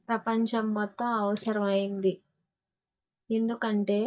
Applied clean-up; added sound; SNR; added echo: neural mask model DeepFilterNet 3.